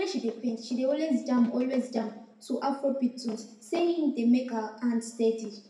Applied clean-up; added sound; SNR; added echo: none; none; none; reverberation time 0.7 s.